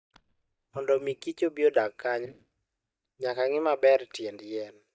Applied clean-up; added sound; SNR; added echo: neural mask model DeepFilterNet 3.